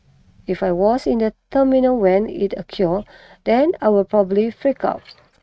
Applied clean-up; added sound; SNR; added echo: neural mask model RNNoise.